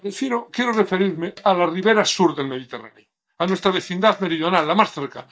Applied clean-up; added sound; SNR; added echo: neural mask model DeepFilterNet 3.